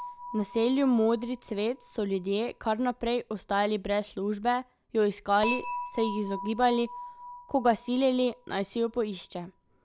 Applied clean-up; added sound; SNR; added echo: none; Dishes, pots, and pans / Chink, clink; 14 dB; none.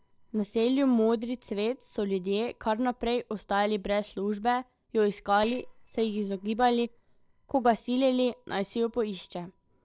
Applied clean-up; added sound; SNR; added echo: neural separator model SepFormer DNS4.